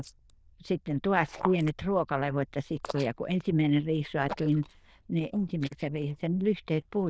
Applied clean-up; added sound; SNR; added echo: neural diffusion model UNIVERSE++.